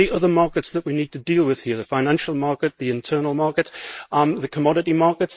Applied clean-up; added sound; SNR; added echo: neural mask model Resemble Enhance denoiser.